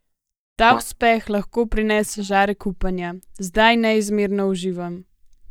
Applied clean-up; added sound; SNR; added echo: neural mask model DeepFilterNet 3.